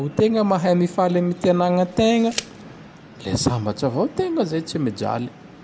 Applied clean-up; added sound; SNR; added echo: none; Tick; 17 dB; none.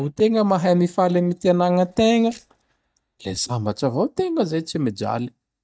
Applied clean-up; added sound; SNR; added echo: neural mask model DeepFilterNet 3.